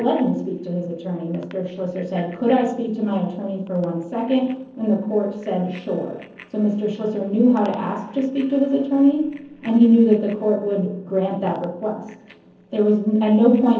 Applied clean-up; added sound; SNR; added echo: neural separator model SepFormer DNS4.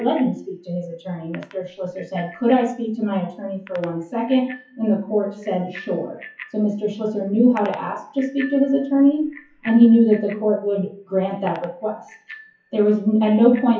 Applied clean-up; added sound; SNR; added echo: classical method WPE with log-MMSE.